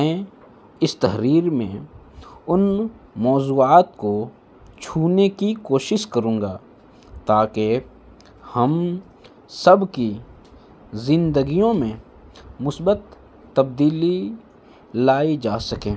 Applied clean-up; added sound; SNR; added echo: none; none; none; none.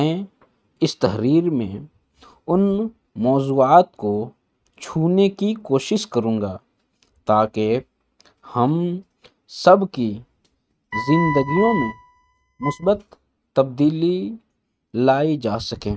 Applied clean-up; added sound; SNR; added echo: neural mask model RNNoise.